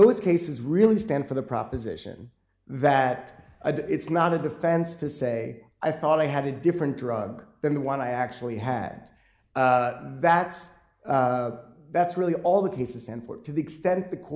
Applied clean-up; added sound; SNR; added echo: none; none; none; none.